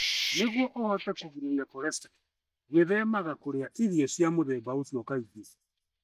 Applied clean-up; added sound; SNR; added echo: neural mask model DeepFilterNet 3.